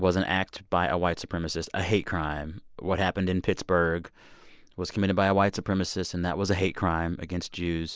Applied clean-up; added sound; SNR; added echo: none; none; none; none.